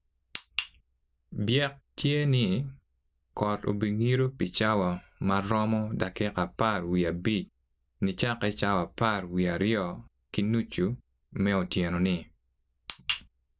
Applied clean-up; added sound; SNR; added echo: none; none; none; none.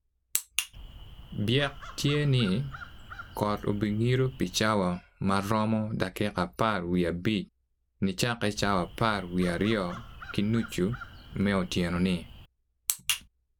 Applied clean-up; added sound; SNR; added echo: none; Crow; 15 dB; none.